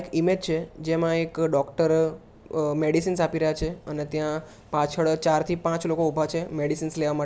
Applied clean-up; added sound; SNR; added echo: none; none; none; none.